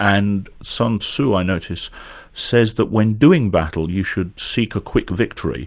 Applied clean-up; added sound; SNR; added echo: none; none; none; none.